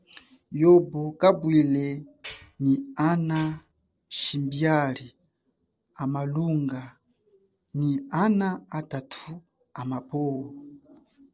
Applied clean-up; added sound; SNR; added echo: neural separator model SepFormer DNS4.